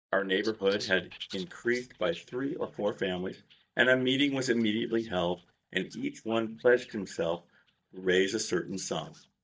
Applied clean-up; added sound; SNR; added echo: neural mask model DeepFilterNet 3.